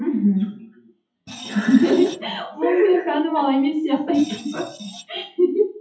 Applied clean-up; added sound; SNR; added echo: classical method WPE with log-MMSE.